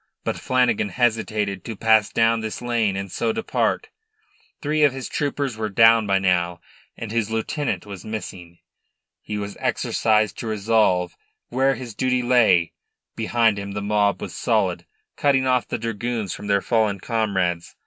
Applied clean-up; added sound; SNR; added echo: none; none; none; none.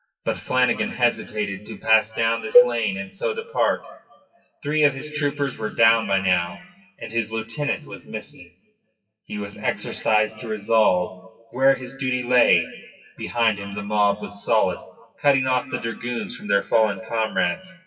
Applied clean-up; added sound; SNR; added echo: classical method WPE with log-MMSE.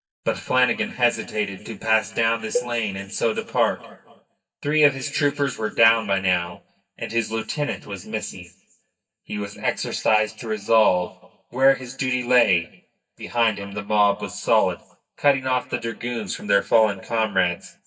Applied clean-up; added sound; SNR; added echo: neural mask model DeepFilterNet 3.